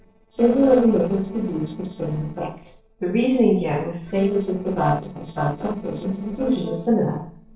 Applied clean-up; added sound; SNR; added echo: neural separator model SepFormer DNS4.